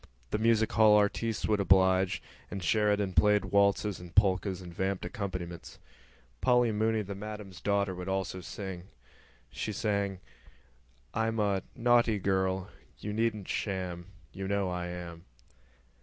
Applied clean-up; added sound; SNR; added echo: none; none; none; none.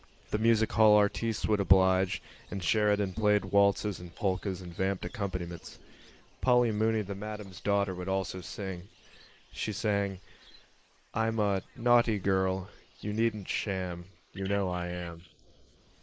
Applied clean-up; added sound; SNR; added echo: neural mask model Resemble Enhance denoiser.